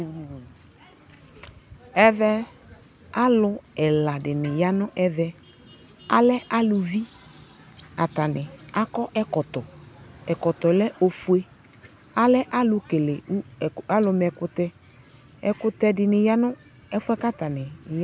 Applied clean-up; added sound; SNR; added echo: none; none; none; none.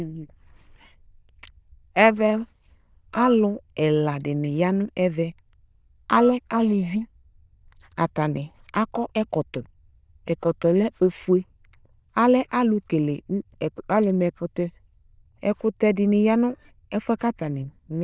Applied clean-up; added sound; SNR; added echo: neural diffusion model UNIVERSE++.